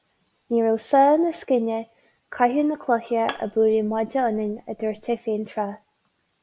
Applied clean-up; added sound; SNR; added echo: none; Bowed string instrument; 18 dB; none.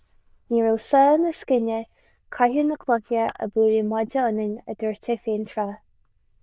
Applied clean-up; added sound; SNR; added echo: neural diffusion model UNIVERSE++.